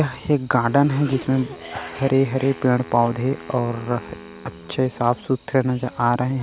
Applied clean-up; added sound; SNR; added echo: none; Cough + Wind instrument, woodwind instrument; 17 dB; none.